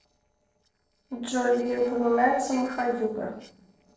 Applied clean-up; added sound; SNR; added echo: neural separator model SepFormer DNS4.